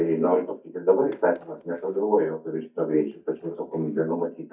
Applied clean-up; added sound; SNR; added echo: neural mask model DeepFilterNet 3.